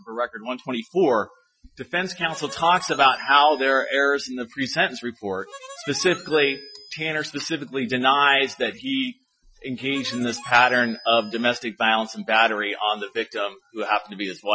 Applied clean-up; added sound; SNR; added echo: classical method Wiener filter.